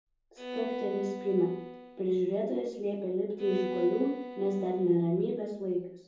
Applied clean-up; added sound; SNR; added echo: none; Bowed string instrument; 11 dB; reverberation time 0.7 s.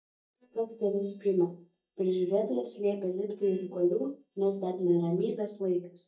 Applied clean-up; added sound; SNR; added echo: neural mask model DeepFilterNet 3.